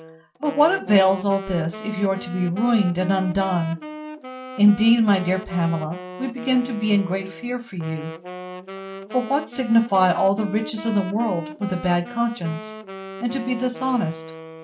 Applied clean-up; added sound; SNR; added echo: none; Wind instrument, woodwind instrument; 13 dB; reverberation time 0.3 s.